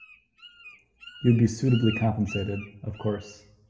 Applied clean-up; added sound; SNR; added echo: none; Bird; 17 dB; reverberation time 0.4 s.